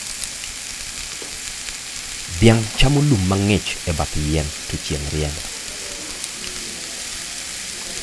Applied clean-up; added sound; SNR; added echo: none; Frying (food); 7 dB; none.